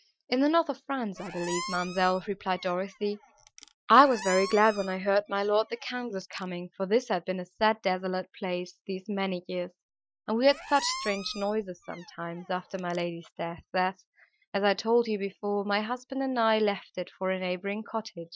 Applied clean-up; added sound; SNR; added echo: classical method Wiener filter.